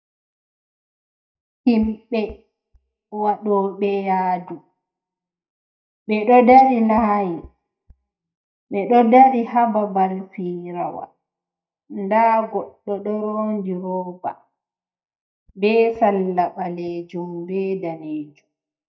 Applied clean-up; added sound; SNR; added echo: neural mask model DeepFilterNet 3.